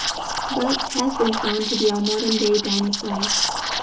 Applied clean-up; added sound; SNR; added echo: none; Liquid; 2 dB; reverberation time 0.2 s.